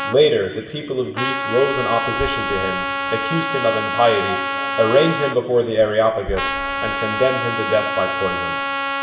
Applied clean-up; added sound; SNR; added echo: none; Trumpet; 4 dB; reverberation time 2.2 s.